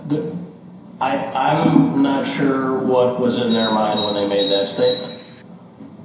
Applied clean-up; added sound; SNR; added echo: none; Bird; 6 dB; reverberation time 0.5 s.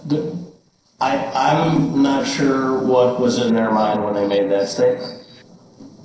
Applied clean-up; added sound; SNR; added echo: neural separator model SepFormer DNS4.